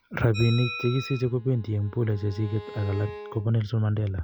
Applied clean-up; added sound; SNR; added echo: none; Bell + Bowed string instrument; 14 dB; none.